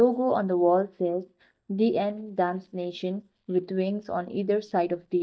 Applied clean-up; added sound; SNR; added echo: neural mask model DeepFilterNet 3.